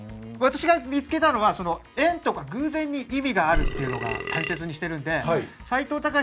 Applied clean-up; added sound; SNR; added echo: none; Burping, eructation; 3 dB; none.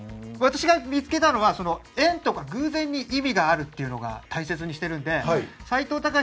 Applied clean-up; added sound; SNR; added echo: none; none; none; none.